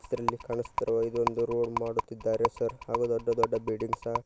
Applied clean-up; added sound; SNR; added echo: none; Rattle; 5 dB; none.